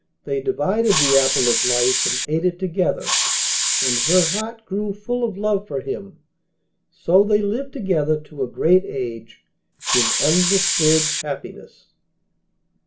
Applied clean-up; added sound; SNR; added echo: none; Hiss; -2 dB; reverberation time 0.3 s.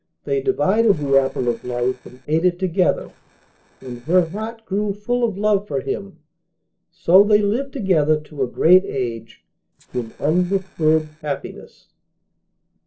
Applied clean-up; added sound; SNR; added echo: neural separator model SepFormer DNS4.